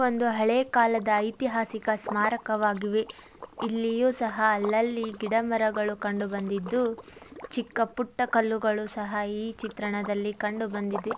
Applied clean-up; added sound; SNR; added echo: none; Liquid; 16 dB; none.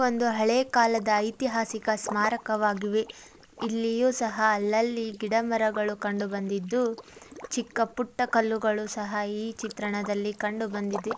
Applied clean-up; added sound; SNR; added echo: neural mask model Resemble Enhance denoiser.